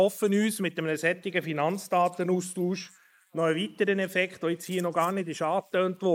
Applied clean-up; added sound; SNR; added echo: neural mask model Resemble Enhance denoiser.